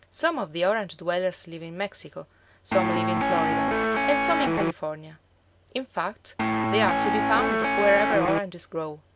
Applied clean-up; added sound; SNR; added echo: none; Guitar; -4 dB; none.